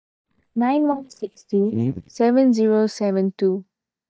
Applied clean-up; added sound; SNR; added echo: neural mask model DeepFilterNet 3.